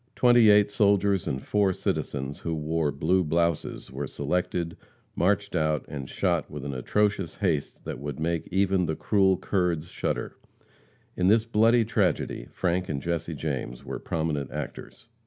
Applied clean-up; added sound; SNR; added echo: none; none; none; none.